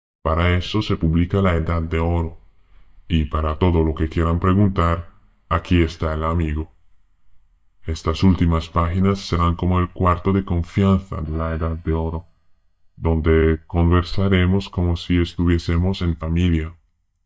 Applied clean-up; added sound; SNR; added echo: neural mask model DeepFilterNet 3.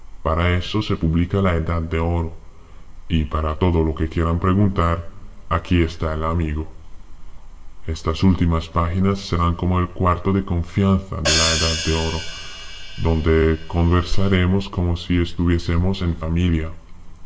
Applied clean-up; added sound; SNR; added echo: none; Hi-hat; 6 dB; reverberation time 0.8 s.